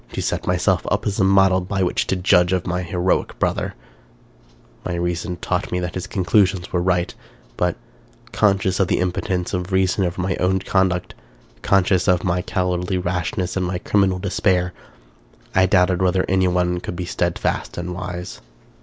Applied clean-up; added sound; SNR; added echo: none; none; none; none.